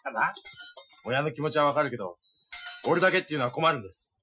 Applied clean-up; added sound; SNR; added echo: classical method Wiener filter.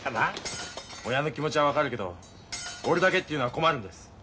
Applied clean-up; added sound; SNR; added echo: none; Cutlery, silverware; 15 dB; none.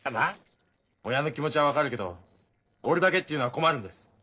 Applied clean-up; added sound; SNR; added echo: neural separator model SepFormer DNS4.